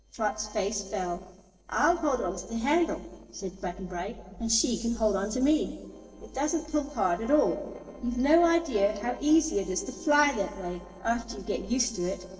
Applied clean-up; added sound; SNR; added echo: neural separator model SepFormer DNS4.